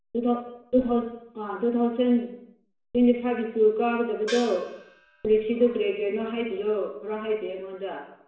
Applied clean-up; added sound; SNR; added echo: none; Gong; 15 dB; reverberation time 0.7 s.